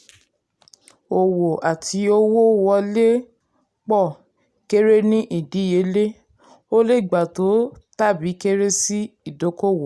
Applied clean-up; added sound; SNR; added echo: none; none; none; none.